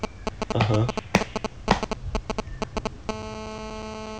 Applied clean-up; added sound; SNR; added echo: none; Telephone; 4 dB; none.